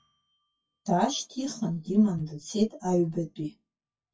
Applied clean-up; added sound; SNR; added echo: classical method WPE with log-MMSE.